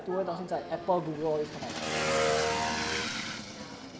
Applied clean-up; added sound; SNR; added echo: none; Motorcycle / Engine; -2 dB; none.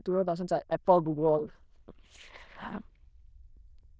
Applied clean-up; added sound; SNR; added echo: neural diffusion model UNIVERSE++.